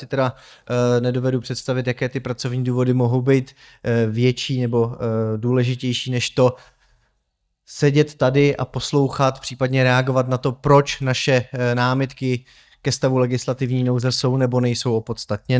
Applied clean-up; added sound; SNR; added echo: neural mask model DeepFilterNet 3.